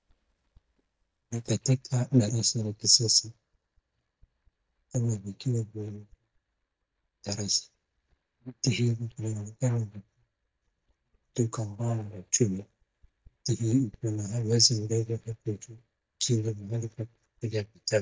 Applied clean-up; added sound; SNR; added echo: neural mask model DeepFilterNet 3.